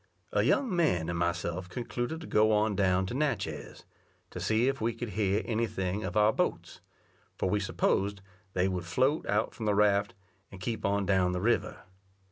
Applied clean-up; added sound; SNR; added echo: none; none; none; none.